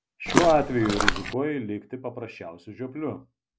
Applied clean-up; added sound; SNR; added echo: none; Walk, footsteps; -2 dB; none.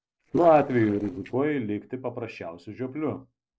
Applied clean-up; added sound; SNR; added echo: neural separator model SepFormer DNS4.